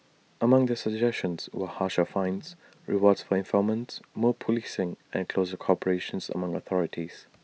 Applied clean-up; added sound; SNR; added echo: none; none; none; none.